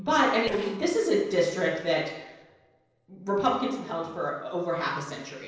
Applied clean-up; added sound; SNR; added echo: neural separator model SepFormer DNS4.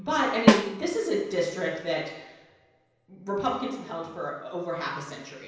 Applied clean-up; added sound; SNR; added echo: none; Snare drum; -5 dB; reverberation time 0.9 s.